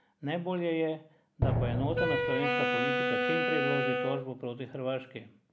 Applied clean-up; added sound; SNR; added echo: none; Wind instrument, woodwind instrument + Drum; -5 dB; none.